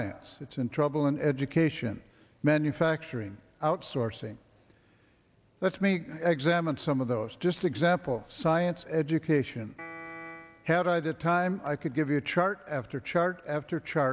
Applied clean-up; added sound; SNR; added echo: none; Piano; 15 dB; none.